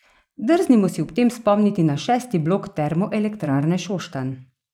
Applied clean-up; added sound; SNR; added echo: neural mask model Resemble Enhance denoiser.